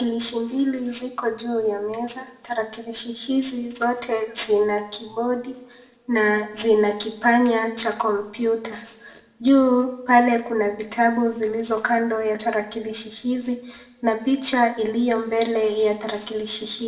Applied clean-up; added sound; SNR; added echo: none; none; none; reverberation time 0.7 s.